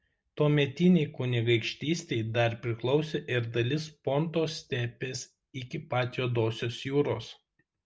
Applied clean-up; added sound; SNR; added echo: none; none; none; none.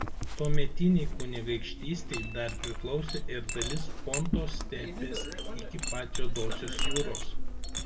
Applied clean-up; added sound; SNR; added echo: none; Chink, clink; -5 dB; reverberation time 1.1 s.